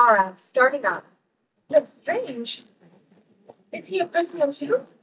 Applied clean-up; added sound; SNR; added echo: neural mask model DeepFilterNet 3.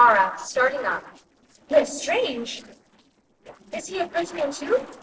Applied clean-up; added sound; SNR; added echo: neural separator model SepFormer DNS4.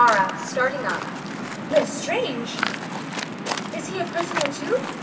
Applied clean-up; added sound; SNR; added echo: none; Waves, surf; 5 dB; reverberation time 1.8 s.